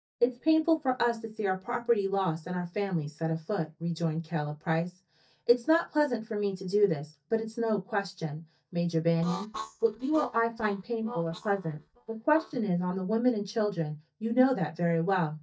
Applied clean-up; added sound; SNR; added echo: neural mask model DeepFilterNet 3.